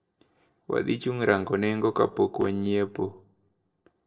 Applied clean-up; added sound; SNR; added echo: neural separator model SepFormer DNS4.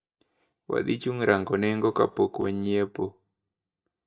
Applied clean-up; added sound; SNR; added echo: neural mask model DeepFilterNet 3.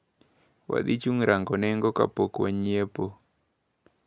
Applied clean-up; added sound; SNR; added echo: none; none; none; none.